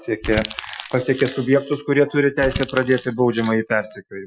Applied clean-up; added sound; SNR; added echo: classical method Wiener filter.